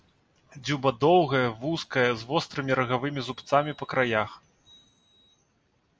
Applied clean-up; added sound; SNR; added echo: none; none; none; none.